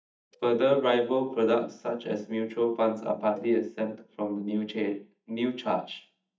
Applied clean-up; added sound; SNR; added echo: neural mask model DeepFilterNet 3.